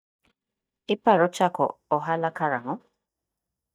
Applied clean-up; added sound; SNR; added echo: neural mask model DeepFilterNet 3.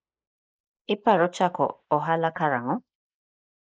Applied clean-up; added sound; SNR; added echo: neural mask model Resemble Enhance denoiser.